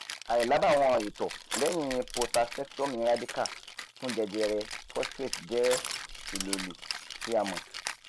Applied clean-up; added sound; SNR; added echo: none; Rattle (instrument) + Crushing; 8 dB; none.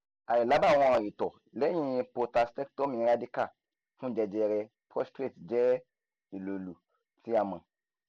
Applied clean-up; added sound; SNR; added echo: none; none; none; none.